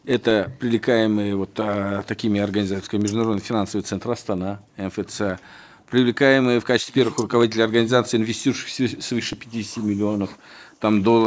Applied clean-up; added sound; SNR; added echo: neural mask model Resemble Enhance denoiser.